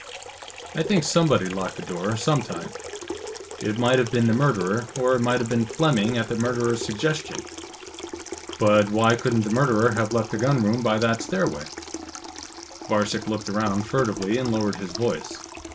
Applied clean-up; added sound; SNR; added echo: none; Sink (filling or washing) / Water tap, faucet; 12 dB; reverberation time 0.2 s.